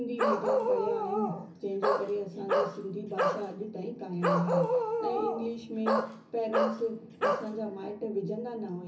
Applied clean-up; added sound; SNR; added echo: none; Bark; -3 dB; reverberation time 0.3 s.